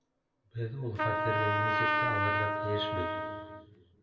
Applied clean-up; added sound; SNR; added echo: none; Trumpet; -4 dB; reverberation time 2.0 s.